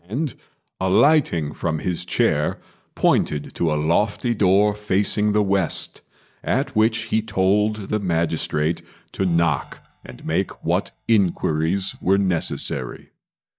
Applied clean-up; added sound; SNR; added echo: neural mask model DeepFilterNet 3.